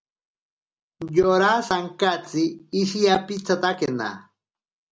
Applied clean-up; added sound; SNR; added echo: none; none; none; none.